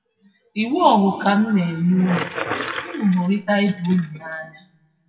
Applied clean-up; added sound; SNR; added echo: classical method WPE with log-MMSE.